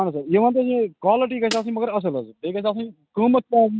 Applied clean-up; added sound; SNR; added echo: neural mask model RNNoise.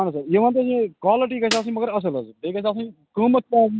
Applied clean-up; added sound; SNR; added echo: none; Snare drum; 9 dB; none.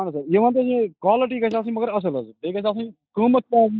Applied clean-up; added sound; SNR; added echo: neural mask model DeepFilterNet 3.